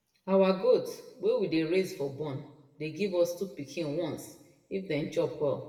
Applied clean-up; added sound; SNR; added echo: none; none; none; reverberation time 0.8 s.